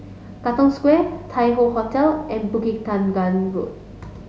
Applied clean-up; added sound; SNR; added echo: none; none; none; none.